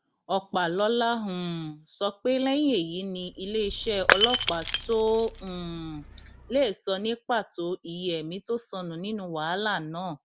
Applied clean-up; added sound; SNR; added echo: none; Shatter / Crushing; 2 dB; none.